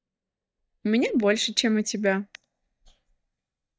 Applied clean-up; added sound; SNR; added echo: neural mask model DeepFilterNet 3.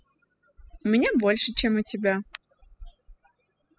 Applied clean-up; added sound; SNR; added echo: classical method spectral subtraction.